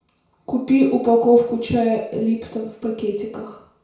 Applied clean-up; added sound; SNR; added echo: none; none; none; reverberation time 0.5 s.